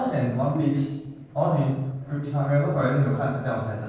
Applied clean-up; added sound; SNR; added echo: neural separator model SepFormer DNS4.